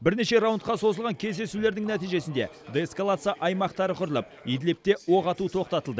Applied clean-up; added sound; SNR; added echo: none; none; none; none.